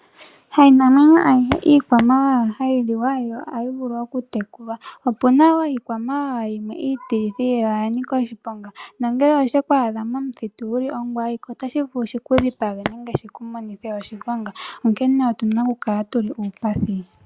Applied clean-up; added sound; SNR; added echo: none; Walk, footsteps; 8 dB; none.